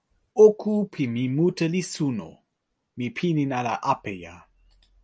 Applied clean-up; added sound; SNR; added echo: none; none; none; none.